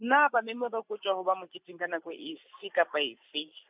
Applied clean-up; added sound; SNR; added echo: neural mask model Resemble Enhance denoiser.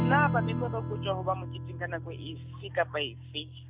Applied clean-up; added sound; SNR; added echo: none; Strum; 1 dB; none.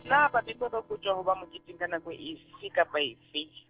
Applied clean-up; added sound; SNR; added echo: neural separator model SepFormer DNS4.